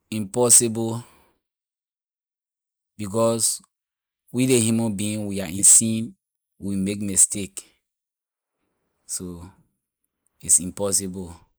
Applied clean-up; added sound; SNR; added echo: neural mask model Resemble Enhance denoiser.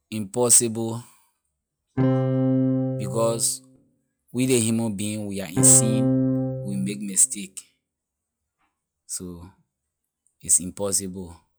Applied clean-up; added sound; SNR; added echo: classical method log-MMSE.